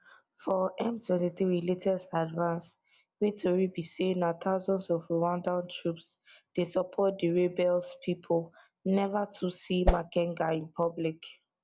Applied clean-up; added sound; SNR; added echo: none; Whoosh, swoosh, swish; -3 dB; none.